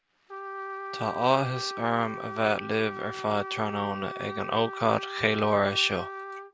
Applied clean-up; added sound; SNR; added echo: none; Trumpet; 9 dB; none.